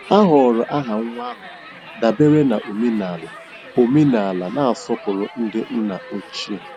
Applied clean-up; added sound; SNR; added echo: none; Crowd; 19 dB; none.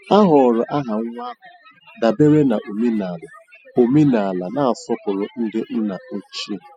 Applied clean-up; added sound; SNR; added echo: classical method spectral subtraction.